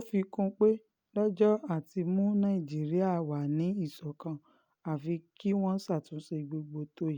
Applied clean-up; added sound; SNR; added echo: none; none; none; none.